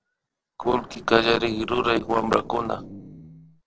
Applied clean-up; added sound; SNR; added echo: neural separator model SepFormer DNS4.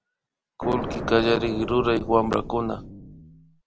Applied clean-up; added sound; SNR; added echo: none; Explosion; 8 dB; none.